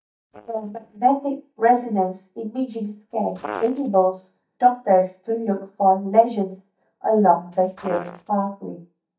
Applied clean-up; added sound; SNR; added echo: neural mask model DeepFilterNet 3.